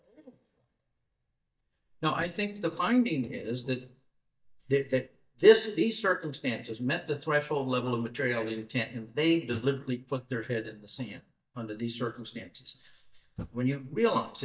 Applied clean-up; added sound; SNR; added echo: neural mask model DeepFilterNet 3.